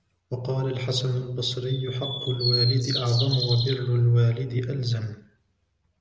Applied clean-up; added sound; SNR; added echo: none; Bird vocalization, bird call, bird song; 6 dB; none.